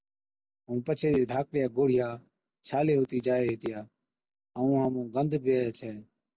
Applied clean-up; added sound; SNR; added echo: none; none; none; none.